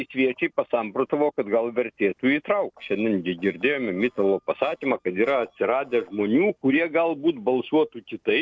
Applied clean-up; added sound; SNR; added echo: neural separator model SepFormer DNS4.